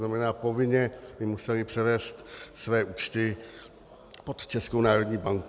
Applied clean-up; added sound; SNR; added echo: none; none; none; none.